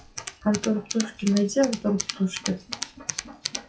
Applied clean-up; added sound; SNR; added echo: classical method WPE with log-MMSE.